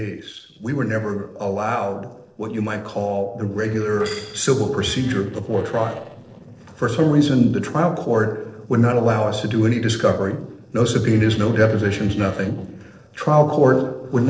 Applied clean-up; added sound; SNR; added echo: neural separator model SepFormer DNS4.